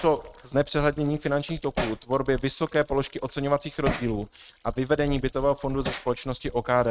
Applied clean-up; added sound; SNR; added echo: neural mask model RNNoise.